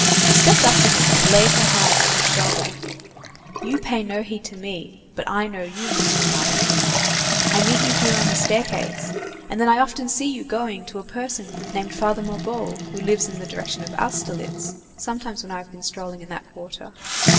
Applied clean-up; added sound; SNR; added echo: none; Sink (filling or washing) / Water tap, faucet; -3 dB; reverberation time 1.6 s.